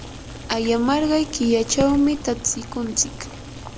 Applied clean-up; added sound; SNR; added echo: none; Fireworks + Boiling; 12 dB; none.